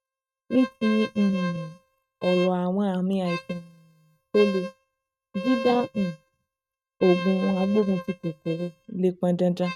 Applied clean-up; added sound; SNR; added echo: neural mask model RNNoise.